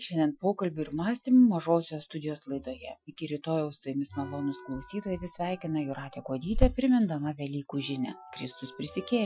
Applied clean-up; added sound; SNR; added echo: classical method Wiener filter.